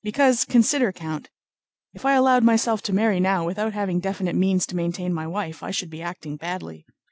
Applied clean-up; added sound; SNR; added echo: none; none; none; none.